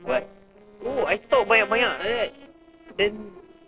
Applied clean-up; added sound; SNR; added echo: neural separator model SepFormer DNS4.